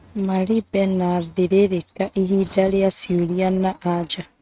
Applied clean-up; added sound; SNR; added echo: neural mask model RNNoise.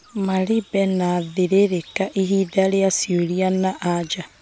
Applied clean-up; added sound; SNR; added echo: none; none; none; none.